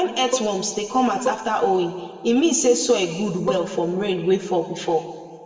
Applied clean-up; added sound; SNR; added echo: none; Bowed string instrument; 9 dB; reverberation time 1.6 s.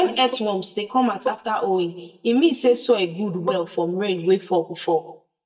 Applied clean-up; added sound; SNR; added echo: neural mask model DeepFilterNet 3.